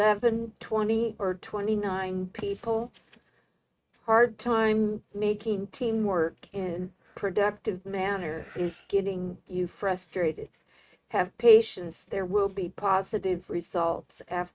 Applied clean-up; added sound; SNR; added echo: neural mask model RNNoise.